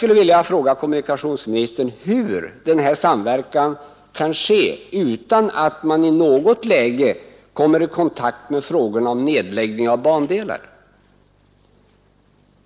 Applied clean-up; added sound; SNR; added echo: neural separator model SepFormer DNS4.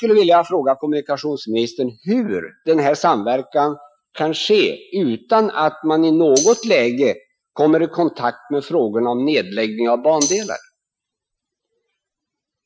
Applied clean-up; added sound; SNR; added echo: classical method Wiener filter.